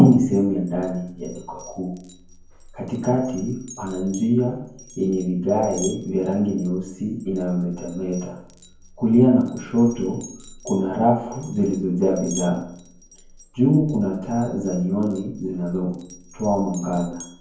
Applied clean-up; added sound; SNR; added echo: none; Glass; 20 dB; reverberation time 0.9 s.